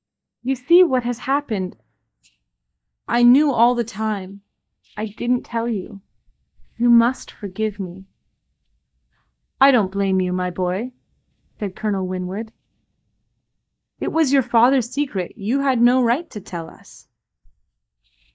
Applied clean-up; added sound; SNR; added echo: neural mask model DeepFilterNet 3.